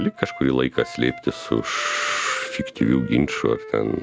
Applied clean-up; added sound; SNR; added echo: none; Wind instrument, woodwind instrument; 15 dB; none.